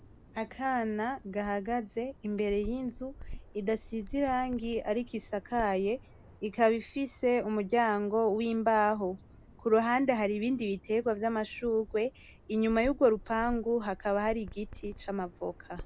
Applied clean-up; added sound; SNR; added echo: none; Bird vocalization, bird call, bird song; 17 dB; none.